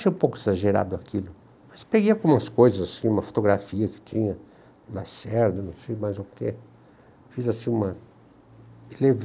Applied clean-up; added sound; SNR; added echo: none; none; none; none.